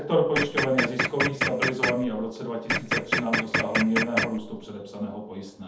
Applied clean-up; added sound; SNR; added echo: none; Printer; -1 dB; reverberation time 0.6 s.